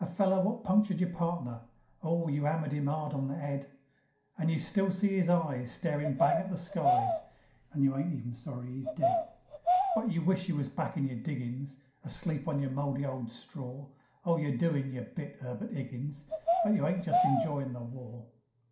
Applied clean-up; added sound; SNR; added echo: none; Bird vocalization, bird call, bird song; 0 dB; reverberation time 0.5 s.